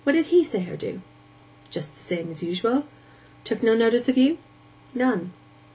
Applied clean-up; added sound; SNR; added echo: none; none; none; none.